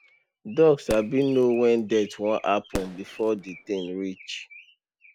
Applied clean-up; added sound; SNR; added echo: none; Fireworks; 16 dB; none.